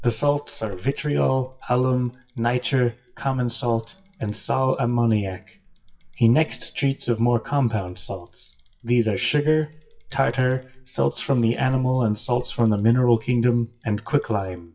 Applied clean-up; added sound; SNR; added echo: classical method WPE with log-MMSE.